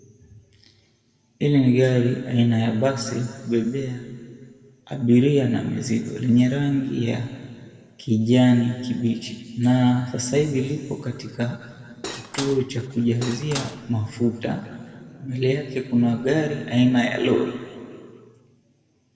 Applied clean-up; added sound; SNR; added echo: none; Cutlery, silverware / Dishes, pots, and pans; 11 dB; reverberation time 2.0 s.